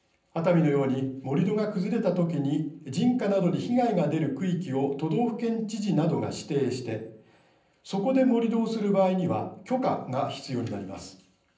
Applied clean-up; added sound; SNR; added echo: none; none; none; reverberation time 0.6 s.